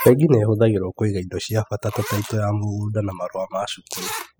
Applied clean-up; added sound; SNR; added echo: classical method spectral subtraction.